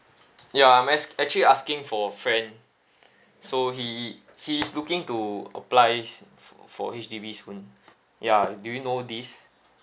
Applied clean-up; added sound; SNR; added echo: none; none; none; none.